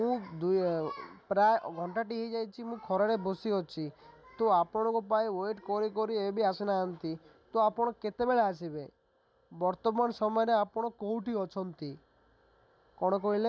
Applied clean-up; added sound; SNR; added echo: none; none; none; none.